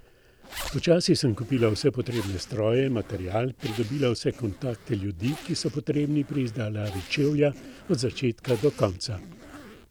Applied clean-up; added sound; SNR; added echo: none; Zipper (clothing); 17 dB; none.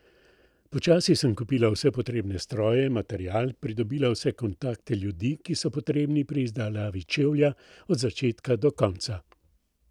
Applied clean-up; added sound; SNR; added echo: none; none; none; none.